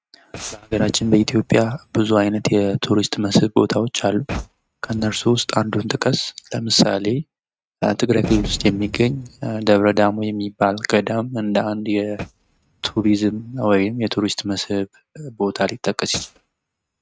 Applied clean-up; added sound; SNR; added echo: neural mask model RNNoise.